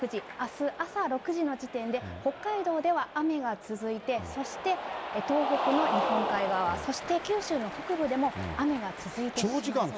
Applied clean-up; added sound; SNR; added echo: none; Cheering; 5 dB; none.